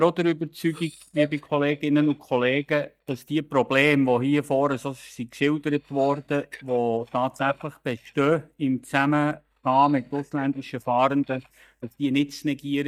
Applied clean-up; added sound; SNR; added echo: neural mask model DeepFilterNet 3.